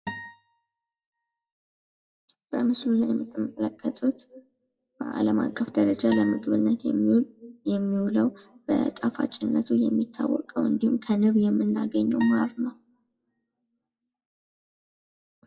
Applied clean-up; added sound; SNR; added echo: classical method WPE with log-MMSE.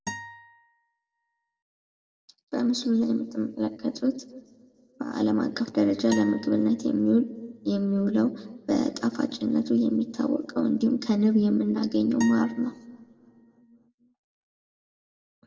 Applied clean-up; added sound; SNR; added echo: none; Acoustic guitar; 16 dB; reverberation time 1.2 s.